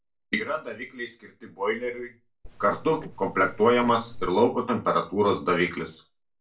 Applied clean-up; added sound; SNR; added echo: neural separator model SepFormer DNS4.